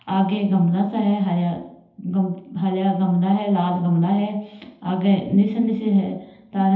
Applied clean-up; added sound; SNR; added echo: none; none; none; reverberation time 0.8 s.